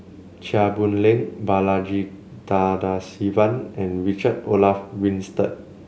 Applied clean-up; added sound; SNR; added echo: none; none; none; none.